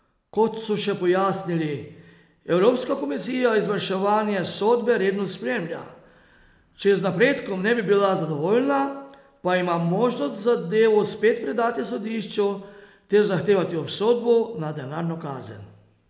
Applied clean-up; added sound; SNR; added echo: none; none; none; none.